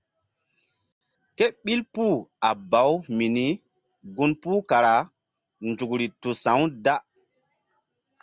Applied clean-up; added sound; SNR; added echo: none; none; none; none.